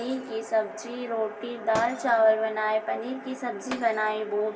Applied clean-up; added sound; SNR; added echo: none; Shatter; 18 dB; reverberation time 0.2 s.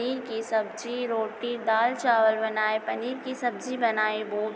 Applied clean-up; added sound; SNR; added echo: none; none; none; none.